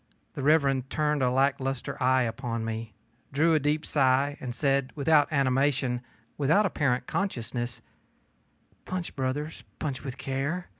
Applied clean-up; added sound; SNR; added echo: none; none; none; none.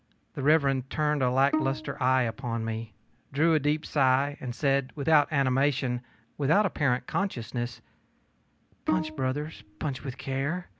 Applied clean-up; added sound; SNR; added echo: none; Bowed string instrument; 8 dB; none.